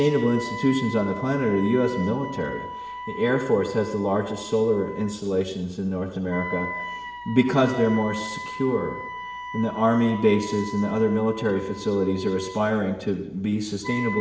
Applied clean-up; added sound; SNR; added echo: none; Wind instrument, woodwind instrument; 12 dB; reverberation time 0.8 s.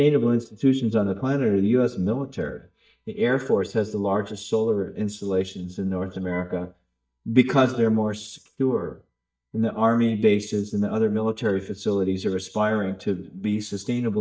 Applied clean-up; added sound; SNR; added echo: neural mask model DeepFilterNet 3.